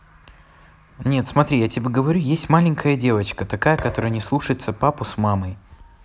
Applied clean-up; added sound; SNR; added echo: none; Thump, thud; 15 dB; none.